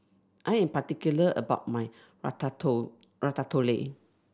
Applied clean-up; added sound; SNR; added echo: none; none; none; none.